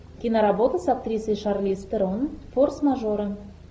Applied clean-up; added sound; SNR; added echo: none; none; none; none.